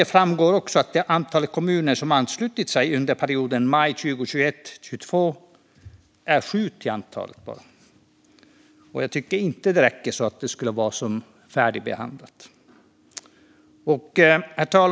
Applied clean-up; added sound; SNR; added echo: none; none; none; none.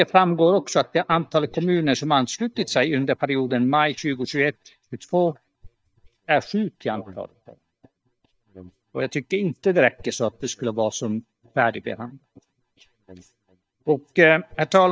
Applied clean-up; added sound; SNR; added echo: neural mask model DeepFilterNet 3.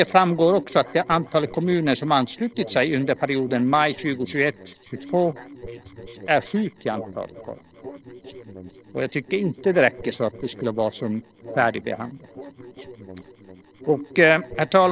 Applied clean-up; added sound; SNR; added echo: neural separator model SepFormer DNS4.